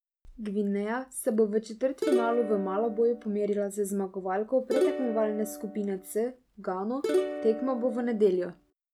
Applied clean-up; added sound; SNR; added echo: none; Plucked string instrument; 4 dB; none.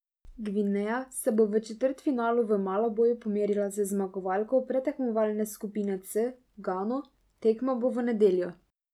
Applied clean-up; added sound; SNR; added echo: none; none; none; none.